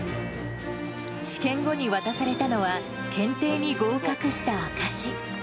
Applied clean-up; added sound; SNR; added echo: none; none; none; none.